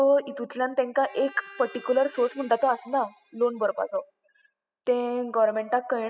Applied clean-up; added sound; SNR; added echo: classical method spectral subtraction.